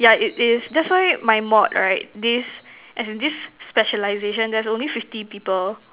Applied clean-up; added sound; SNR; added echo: none; none; none; none.